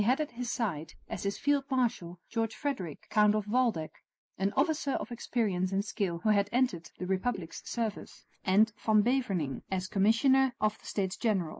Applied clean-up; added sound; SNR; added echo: neural mask model Resemble Enhance denoiser.